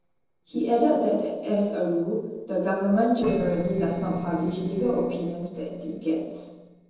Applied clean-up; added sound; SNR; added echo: neural separator model SepFormer DNS4.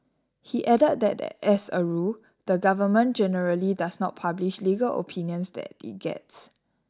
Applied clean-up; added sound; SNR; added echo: none; none; none; none.